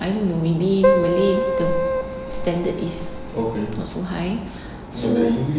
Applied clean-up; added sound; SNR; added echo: none; Keyboard (musical); 0 dB; none.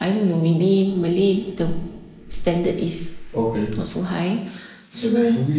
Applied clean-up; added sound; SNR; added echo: neural mask model Resemble Enhance denoiser.